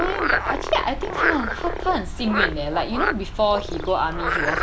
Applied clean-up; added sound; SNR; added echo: none; Frog; 0 dB; none.